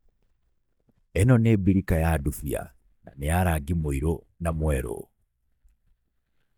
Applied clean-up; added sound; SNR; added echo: neural mask model DeepFilterNet 3.